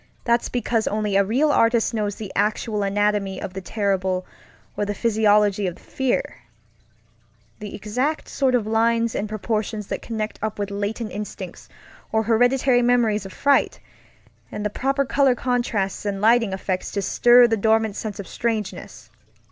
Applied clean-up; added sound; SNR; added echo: none; none; none; none.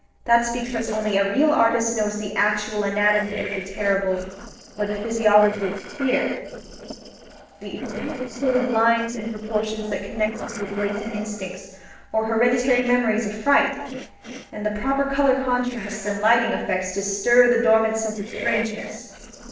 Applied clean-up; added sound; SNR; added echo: neural separator model SepFormer DNS4.